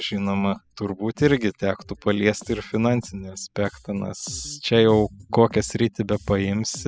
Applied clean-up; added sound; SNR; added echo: classical method spectral subtraction.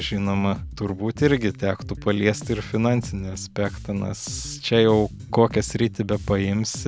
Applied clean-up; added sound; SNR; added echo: none; Bass guitar; 14 dB; none.